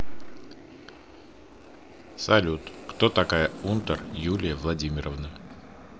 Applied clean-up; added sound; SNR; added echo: none; Aircraft; 15 dB; none.